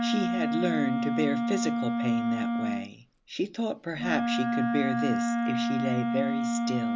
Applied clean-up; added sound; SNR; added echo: none; Wind instrument, woodwind instrument; -4 dB; none.